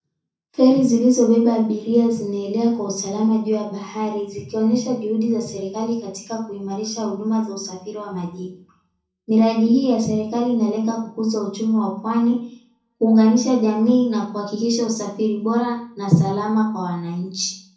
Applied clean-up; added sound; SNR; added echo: none; none; none; reverberation time 0.5 s.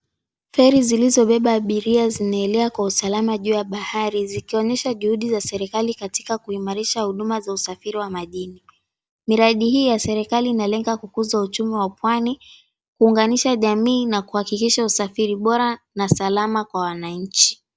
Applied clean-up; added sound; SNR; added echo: none; none; none; none.